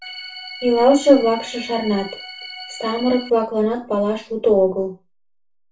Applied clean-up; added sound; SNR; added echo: none; Organ; 15 dB; reverberation time 0.2 s.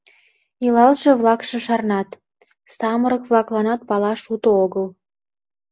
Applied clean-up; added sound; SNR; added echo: none; none; none; none.